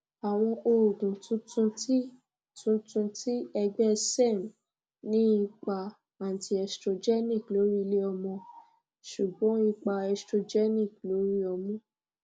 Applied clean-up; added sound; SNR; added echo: none; none; none; none.